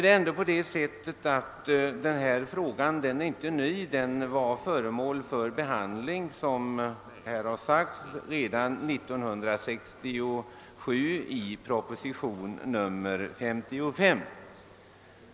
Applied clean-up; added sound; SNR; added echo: none; none; none; none.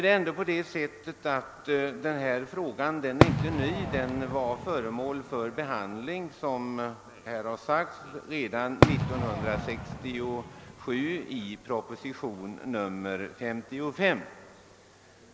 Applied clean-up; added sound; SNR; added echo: none; Fireworks; -2 dB; none.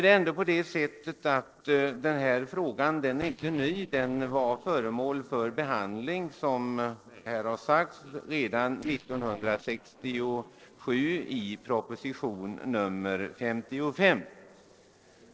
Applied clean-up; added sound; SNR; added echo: neural separator model SepFormer DNS4.